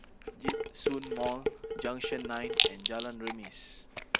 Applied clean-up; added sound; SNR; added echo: none; Dishes, pots, and pans + Rattle; -5 dB; none.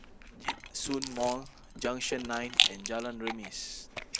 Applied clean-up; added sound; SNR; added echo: neural mask model Resemble Enhance denoiser.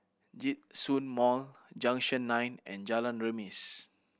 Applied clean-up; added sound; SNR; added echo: none; none; none; none.